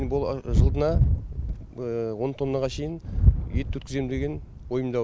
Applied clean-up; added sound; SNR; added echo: none; none; none; none.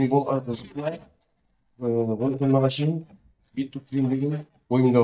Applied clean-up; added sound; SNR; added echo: neural mask model DeepFilterNet 3.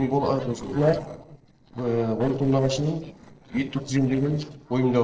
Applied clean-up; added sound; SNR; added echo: neural separator model SepFormer DNS4.